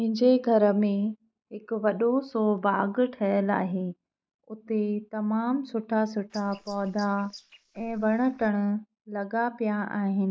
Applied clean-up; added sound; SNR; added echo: neural mask model Resemble Enhance denoiser.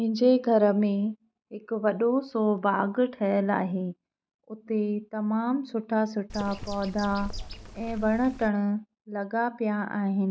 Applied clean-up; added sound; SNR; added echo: none; Bird; 11 dB; none.